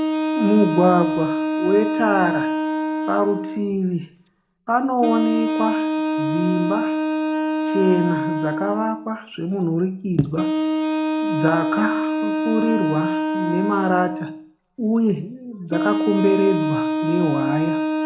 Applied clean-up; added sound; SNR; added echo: none; Wind instrument, woodwind instrument; 1 dB; reverberation time 0.3 s.